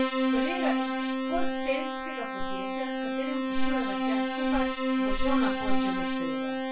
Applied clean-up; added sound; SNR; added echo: none; Keyboard (musical); -3 dB; reverberation time 0.3 s.